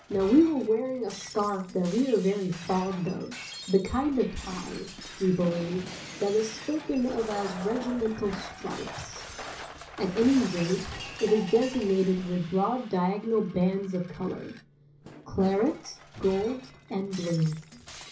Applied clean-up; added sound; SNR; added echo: none; Shatter; 14 dB; reverberation time 0.5 s.